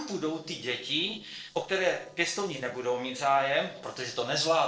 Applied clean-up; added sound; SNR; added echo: neural separator model SepFormer DNS4.